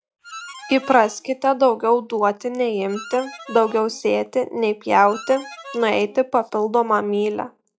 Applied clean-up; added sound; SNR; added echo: classical method log-MMSE.